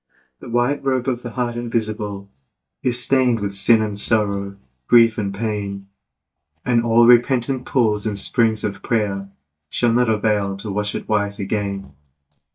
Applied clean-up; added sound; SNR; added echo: neural mask model DeepFilterNet 3.